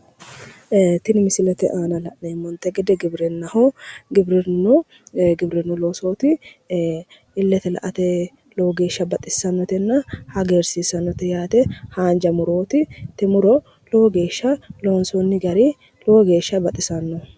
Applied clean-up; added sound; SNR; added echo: none; none; none; none.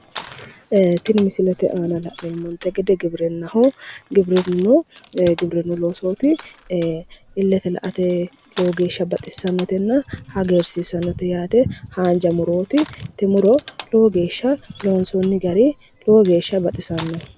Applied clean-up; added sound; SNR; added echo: none; Crushing; 20 dB; none.